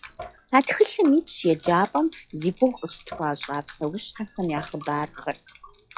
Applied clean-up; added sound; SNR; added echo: classical method log-MMSE.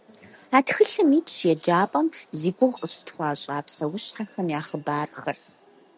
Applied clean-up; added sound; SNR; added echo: none; none; none; none.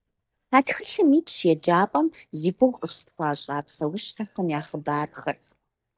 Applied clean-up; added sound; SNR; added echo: neural mask model DeepFilterNet 3.